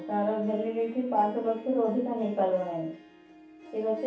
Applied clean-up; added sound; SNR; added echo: none; Harp; 17 dB; reverberation time 0.7 s.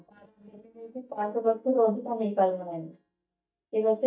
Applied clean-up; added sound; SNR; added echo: neural mask model DeepFilterNet 3.